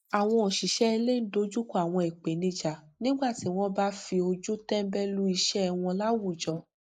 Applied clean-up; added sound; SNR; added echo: neural mask model Resemble Enhance denoiser.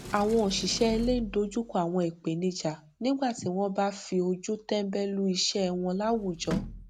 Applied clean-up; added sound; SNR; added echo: none; Sliding door; 14 dB; none.